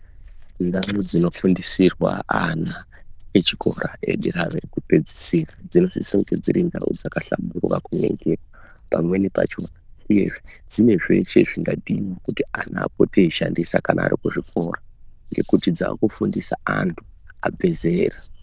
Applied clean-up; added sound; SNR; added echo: neural diffusion model UNIVERSE++.